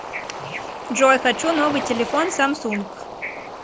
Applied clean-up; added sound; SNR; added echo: none; Bird / Ocean; 8 dB; none.